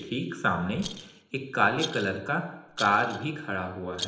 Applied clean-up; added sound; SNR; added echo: none; Rattle; 14 dB; reverberation time 0.8 s.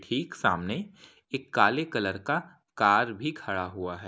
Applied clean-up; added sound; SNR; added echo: none; none; none; none.